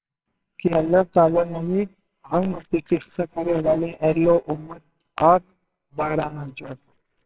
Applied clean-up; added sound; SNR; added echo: neural separator model SepFormer WHAMR!.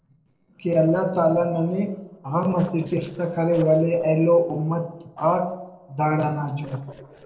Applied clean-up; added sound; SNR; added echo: neural separator model SepFormer DNS4.